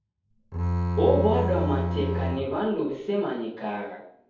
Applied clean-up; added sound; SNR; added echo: none; Bowed string instrument; 0 dB; reverberation time 0.7 s.